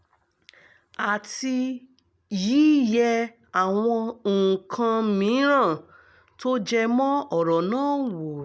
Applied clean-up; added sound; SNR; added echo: none; none; none; none.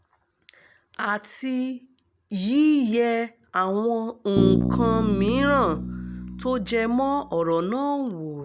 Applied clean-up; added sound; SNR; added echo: none; Bass guitar; 2 dB; none.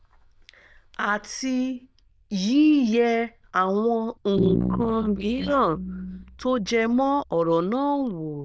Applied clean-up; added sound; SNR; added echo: neural diffusion model UNIVERSE++.